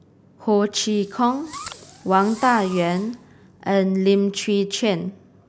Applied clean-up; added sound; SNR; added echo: none; Fireworks; 19 dB; none.